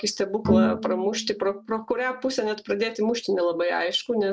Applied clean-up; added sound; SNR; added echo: none; Bowed string instrument; 3 dB; none.